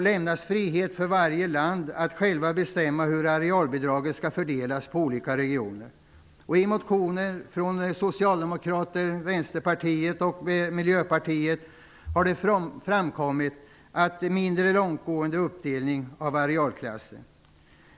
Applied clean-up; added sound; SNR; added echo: none; none; none; none.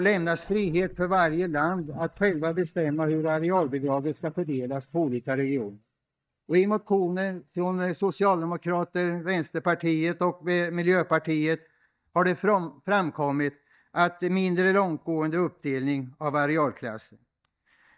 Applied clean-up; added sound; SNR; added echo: neural mask model DeepFilterNet 3.